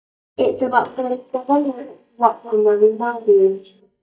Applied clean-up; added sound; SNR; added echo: neural mask model DeepFilterNet 3.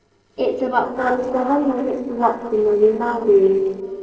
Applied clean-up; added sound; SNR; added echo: neural separator model SepFormer DNS4.